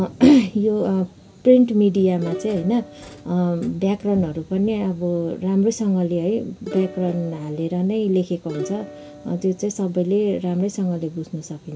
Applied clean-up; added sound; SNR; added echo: none; Plucked string instrument; 15 dB; none.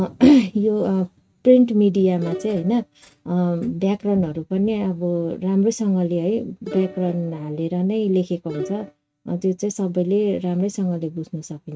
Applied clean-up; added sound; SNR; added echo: neural mask model RNNoise.